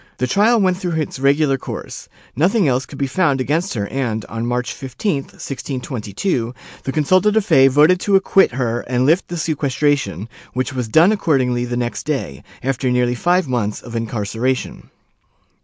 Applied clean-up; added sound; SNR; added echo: none; none; none; none.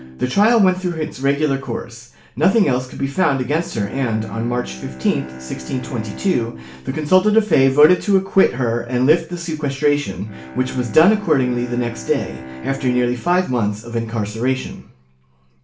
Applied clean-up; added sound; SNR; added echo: none; Bowed string instrument; 18 dB; reverberation time 0.3 s.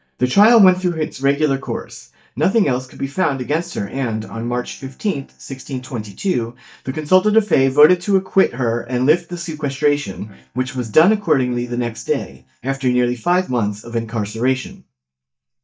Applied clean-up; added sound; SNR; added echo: neural mask model DeepFilterNet 3.